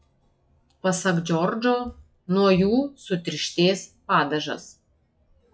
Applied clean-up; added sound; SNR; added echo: classical method log-MMSE.